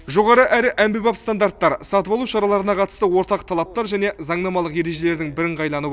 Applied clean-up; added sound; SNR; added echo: none; none; none; none.